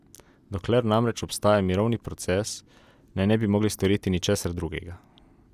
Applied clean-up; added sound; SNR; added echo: none; none; none; none.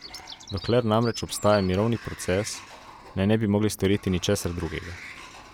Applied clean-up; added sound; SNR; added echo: none; Sliding door + Bird vocalization, bird call, bird song; 18 dB; none.